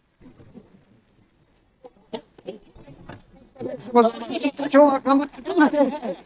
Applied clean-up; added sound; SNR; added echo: neural mask model DeepFilterNet 3.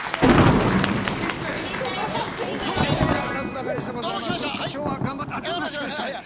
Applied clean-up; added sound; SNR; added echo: none; Thunder; -4 dB; none.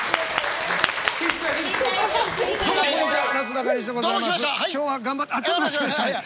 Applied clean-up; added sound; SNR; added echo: none; none; none; none.